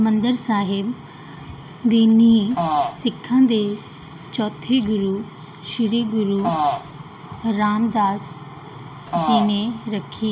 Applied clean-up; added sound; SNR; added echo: none; Fart; 2 dB; none.